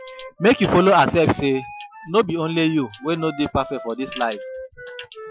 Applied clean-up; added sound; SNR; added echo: classical method Wiener filter.